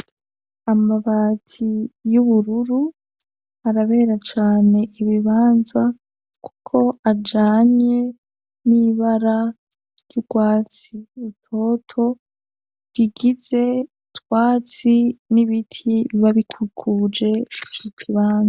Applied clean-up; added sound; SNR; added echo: none; none; none; none.